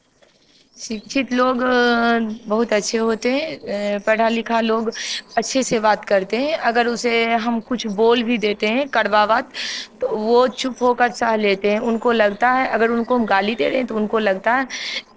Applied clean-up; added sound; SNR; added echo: neural separator model SepFormer DNS4.